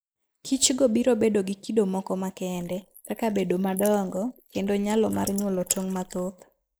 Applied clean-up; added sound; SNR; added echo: neural mask model Resemble Enhance denoiser.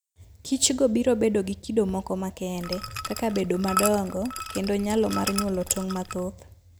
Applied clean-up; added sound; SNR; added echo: none; Liquid; 7 dB; none.